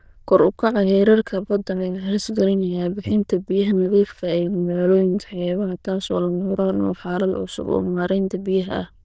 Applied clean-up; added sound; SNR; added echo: neural diffusion model UNIVERSE++.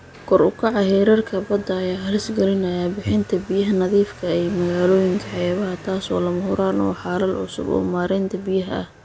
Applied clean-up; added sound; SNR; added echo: none; Motorcycle; 20 dB; none.